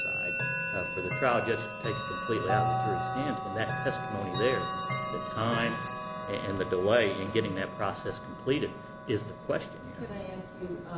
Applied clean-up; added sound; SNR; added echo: none; Chime / Clock + Musical instrument; 3 dB; none.